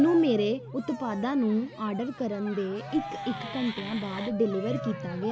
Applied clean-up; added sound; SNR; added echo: none; Wood + Cheering; 12 dB; none.